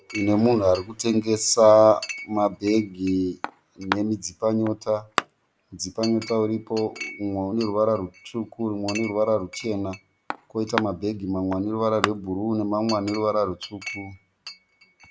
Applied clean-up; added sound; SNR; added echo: none; Chink, clink; 13 dB; none.